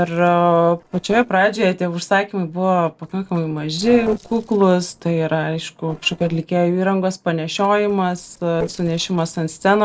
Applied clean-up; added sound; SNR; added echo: neural separator model SepFormer DNS4.